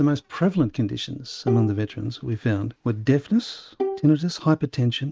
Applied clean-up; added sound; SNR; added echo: neural mask model RNNoise.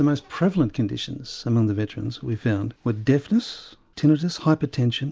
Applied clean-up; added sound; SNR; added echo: none; none; none; none.